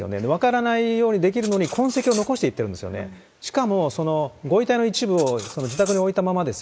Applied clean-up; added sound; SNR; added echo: neural mask model Resemble Enhance denoiser.